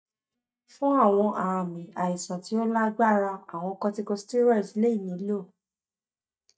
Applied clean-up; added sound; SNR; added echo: neural mask model DeepFilterNet 3.